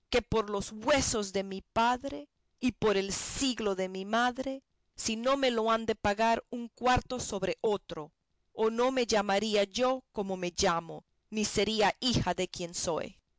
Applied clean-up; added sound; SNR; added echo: none; none; none; none.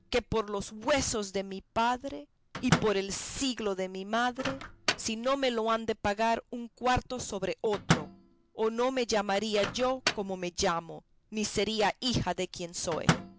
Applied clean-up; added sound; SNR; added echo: none; Microwave oven; 7 dB; none.